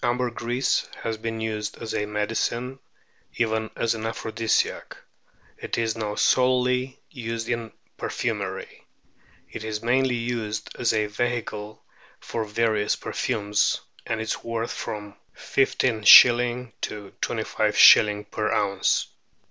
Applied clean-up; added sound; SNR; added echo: none; none; none; none.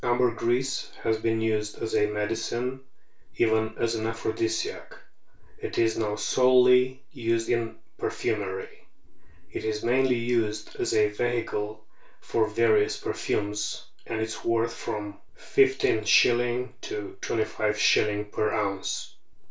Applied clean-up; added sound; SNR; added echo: none; none; none; reverberation time 0.3 s.